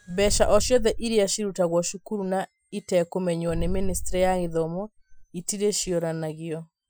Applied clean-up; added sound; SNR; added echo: classical method Wiener filter.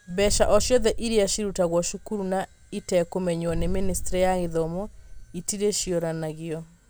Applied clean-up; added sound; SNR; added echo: none; Boom; 6 dB; none.